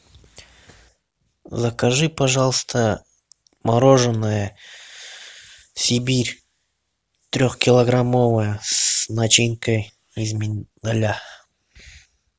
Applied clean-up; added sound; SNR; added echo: none; none; none; none.